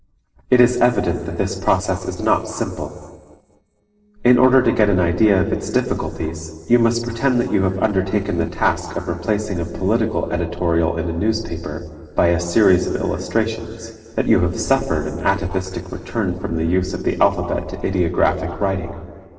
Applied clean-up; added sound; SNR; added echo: neural separator model SepFormer DNS4.